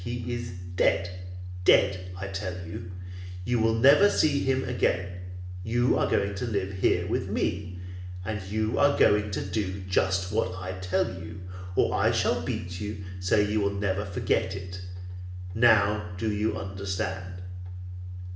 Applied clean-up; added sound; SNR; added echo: none; none; none; reverberation time 0.7 s.